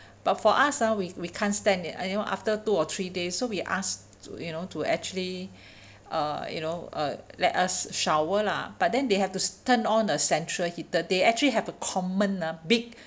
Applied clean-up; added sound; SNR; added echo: none; none; none; none.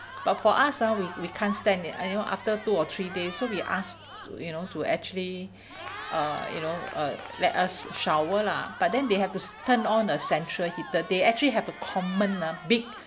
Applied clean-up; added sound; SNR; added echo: none; Cheering; 14 dB; none.